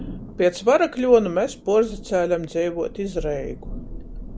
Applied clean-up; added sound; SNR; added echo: none; Thunder; 14 dB; none.